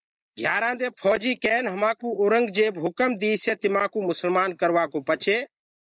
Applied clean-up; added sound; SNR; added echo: neural mask model Resemble Enhance denoiser.